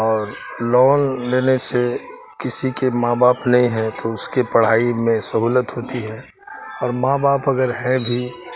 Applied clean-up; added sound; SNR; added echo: none; none; none; none.